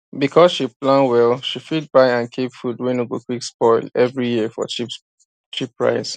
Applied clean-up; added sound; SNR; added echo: none; none; none; none.